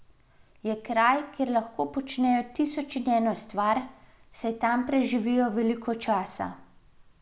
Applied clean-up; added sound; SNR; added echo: none; none; none; none.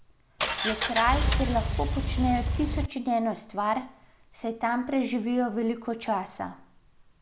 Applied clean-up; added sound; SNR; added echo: none; Engine; -2 dB; none.